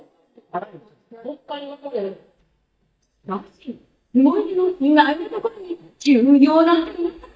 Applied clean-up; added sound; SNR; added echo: neural mask model DeepFilterNet 3.